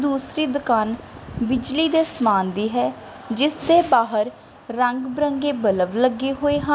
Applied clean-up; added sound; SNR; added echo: none; none; none; none.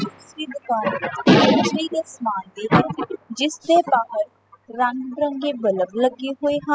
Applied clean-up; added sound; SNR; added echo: classical method spectral subtraction.